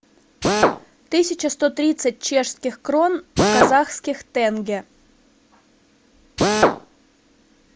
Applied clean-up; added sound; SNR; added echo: none; Drill; 1 dB; none.